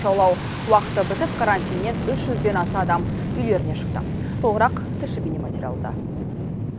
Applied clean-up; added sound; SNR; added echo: none; Fixed-wing aircraft, airplane; 2 dB; none.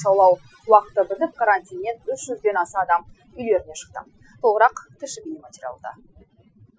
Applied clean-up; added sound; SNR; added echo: classical method Wiener filter.